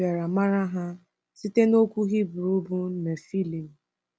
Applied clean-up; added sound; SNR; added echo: none; none; none; none.